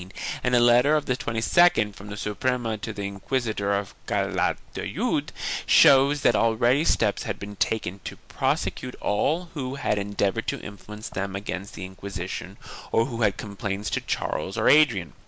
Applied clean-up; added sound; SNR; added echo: none; none; none; none.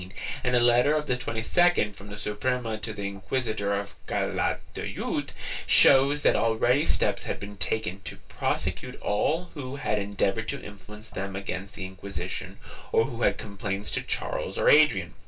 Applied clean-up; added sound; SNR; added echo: none; none; none; reverberation time 0.2 s.